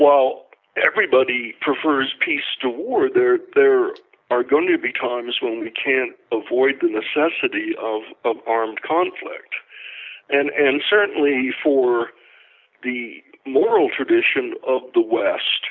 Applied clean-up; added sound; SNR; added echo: none; none; none; none.